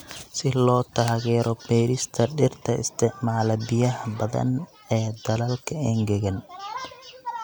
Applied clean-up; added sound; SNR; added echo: none; none; none; none.